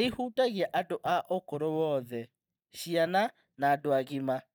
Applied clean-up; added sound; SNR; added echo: neural mask model DeepFilterNet 3.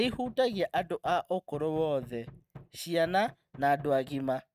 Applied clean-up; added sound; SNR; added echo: neural mask model RNNoise.